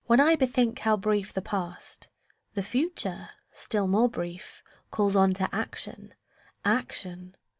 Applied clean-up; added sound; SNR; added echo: none; none; none; none.